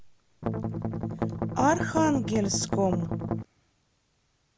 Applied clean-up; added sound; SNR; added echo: none; Strum; 0 dB; none.